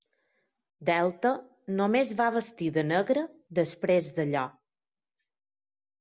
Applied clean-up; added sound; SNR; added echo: none; none; none; none.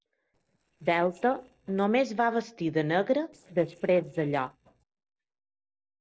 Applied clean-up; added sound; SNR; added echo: neural separator model SepFormer DNS4.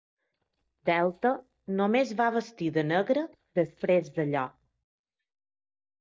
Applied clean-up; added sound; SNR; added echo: neural mask model DeepFilterNet 3.